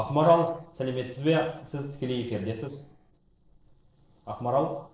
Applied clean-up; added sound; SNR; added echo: neural separator model SepFormer DNS4.